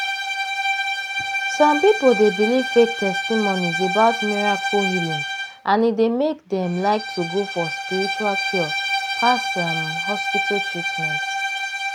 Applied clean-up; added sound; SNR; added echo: none; Bowed string instrument; 3 dB; none.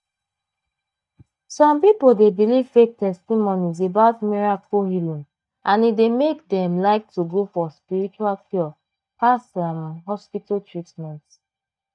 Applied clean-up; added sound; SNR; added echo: neural mask model DeepFilterNet 3.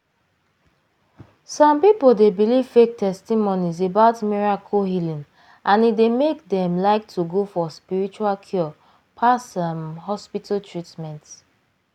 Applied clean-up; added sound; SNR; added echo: none; none; none; none.